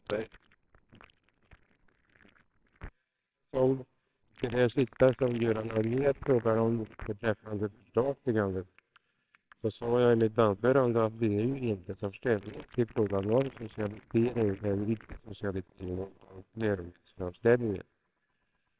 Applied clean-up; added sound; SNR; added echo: neural separator model SepFormer WHAMR!.